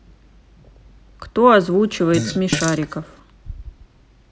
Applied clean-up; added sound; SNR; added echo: none; Fart; 7 dB; none.